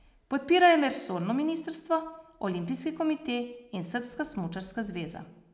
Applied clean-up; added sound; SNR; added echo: none; none; none; none.